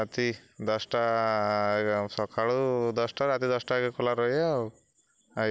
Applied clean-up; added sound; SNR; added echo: none; none; none; none.